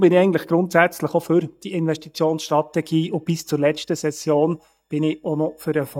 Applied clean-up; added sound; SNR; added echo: neural mask model DeepFilterNet 3.